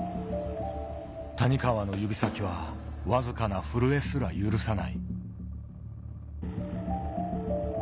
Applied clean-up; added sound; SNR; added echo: none; none; none; none.